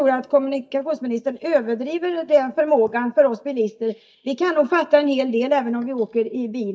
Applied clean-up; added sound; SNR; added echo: neural mask model DeepFilterNet 3.